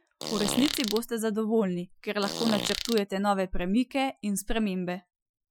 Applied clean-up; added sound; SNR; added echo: classical method Wiener filter.